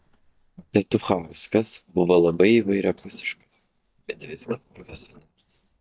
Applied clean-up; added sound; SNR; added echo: neural mask model DeepFilterNet 3.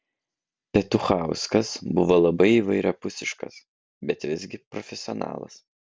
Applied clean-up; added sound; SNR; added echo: none; none; none; none.